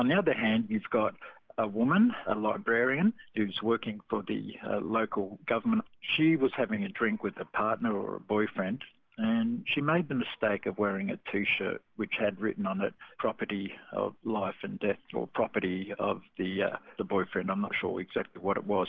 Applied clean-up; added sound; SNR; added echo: none; none; none; none.